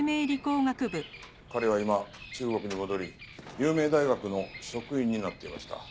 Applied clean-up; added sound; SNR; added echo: none; Bird vocalization, bird call, bird song; 19 dB; none.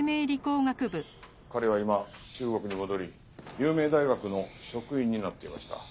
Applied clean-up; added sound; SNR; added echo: none; none; none; none.